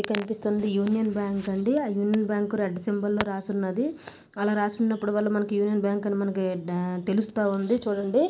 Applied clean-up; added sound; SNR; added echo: none; none; none; none.